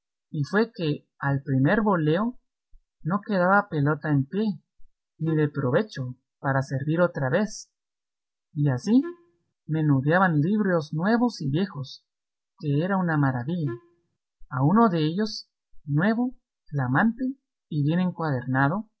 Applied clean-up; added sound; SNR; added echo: none; Wind instrument, woodwind instrument; 15 dB; none.